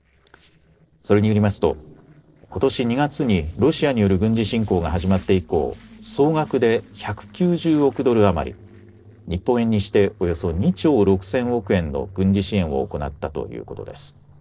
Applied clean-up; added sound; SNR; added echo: neural separator model SepFormer DNS4.